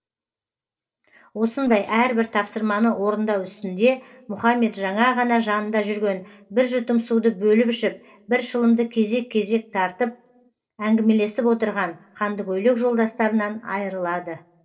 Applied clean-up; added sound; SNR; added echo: neural separator model SepFormer DNS4.